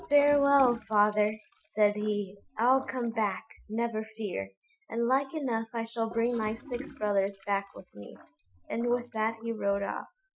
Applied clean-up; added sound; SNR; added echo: classical method Wiener filter.